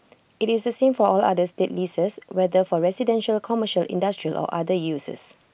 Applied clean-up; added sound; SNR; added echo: none; none; none; none.